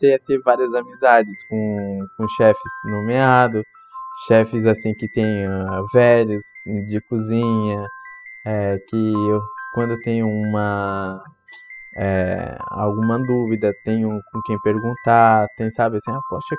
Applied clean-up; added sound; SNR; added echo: classical method spectral subtraction.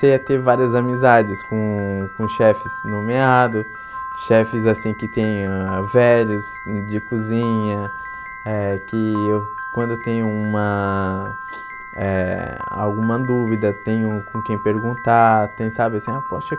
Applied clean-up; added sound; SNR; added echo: none; Piano; 12 dB; none.